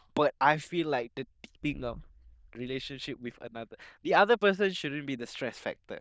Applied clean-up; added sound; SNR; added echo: neural diffusion model UNIVERSE++.